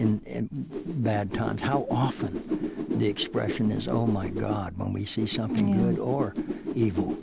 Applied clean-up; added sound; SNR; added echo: none; Whoosh, swoosh, swish; 5 dB; none.